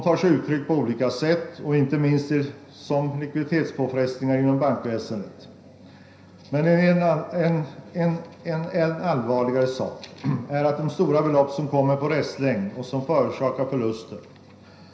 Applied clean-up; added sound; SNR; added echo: none; none; none; reverberation time 0.5 s.